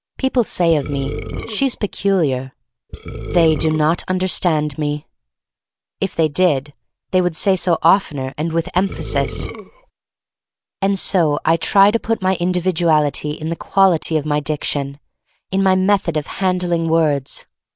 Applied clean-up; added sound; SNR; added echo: none; Burping, eructation; 8 dB; none.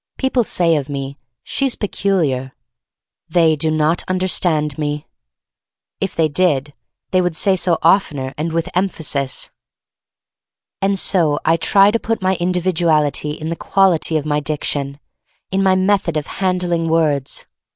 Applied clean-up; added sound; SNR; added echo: none; none; none; none.